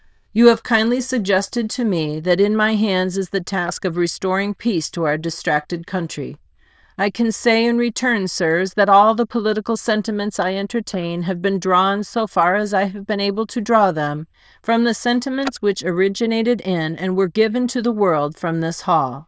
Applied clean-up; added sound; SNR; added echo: neural diffusion model UNIVERSE++.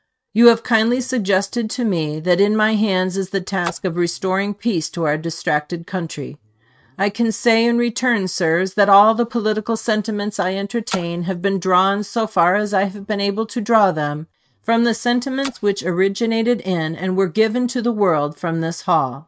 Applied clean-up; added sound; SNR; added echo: neural mask model RNNoise.